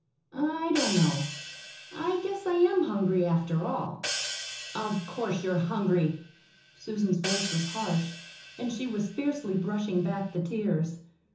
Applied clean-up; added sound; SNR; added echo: none; Hi-hat; 10 dB; reverberation time 0.7 s.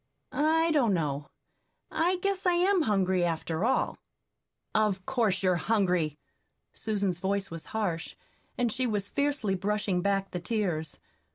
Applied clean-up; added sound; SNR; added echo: none; none; none; none.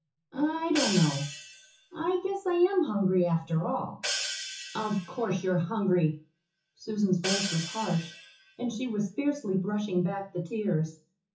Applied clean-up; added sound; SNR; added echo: classical method WPE with log-MMSE.